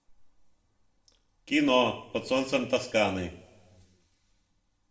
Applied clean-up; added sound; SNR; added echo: none; none; none; reverberation time 0.8 s.